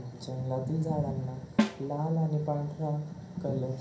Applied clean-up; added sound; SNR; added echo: none; Snare drum; 2 dB; reverberation time 0.6 s.